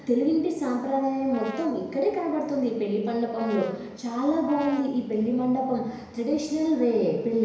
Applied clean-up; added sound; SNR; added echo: none; Brass instrument; 15 dB; reverberation time 1.0 s.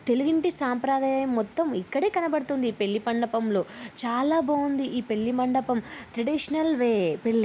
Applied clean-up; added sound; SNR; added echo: none; none; none; none.